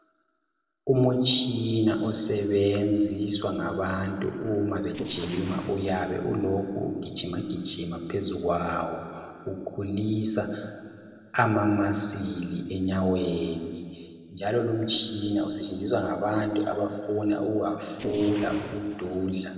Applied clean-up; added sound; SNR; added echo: neural separator model SepFormer DNS4.